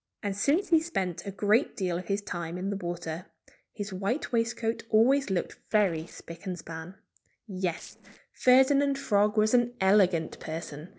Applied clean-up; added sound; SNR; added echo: neural separator model SepFormer DNS4.